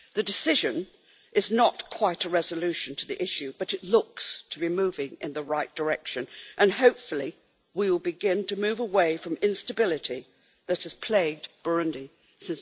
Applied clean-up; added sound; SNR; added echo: none; none; none; none.